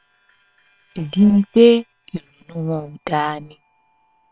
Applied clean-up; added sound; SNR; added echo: neural separator model SepFormer WHAM!.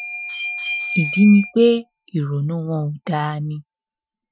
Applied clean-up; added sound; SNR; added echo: classical method Wiener filter.